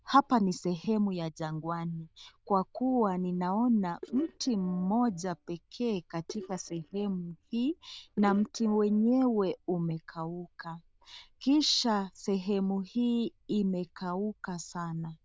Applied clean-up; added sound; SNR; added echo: neural diffusion model UNIVERSE++.